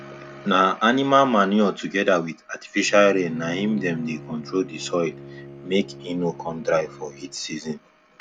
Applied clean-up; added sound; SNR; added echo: none; Bowed string instrument; 19 dB; none.